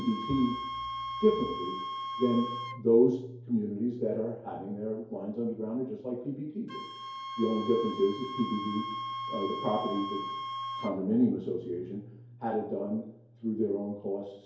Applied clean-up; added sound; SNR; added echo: none; Wind instrument, woodwind instrument; 9 dB; reverberation time 2.4 s.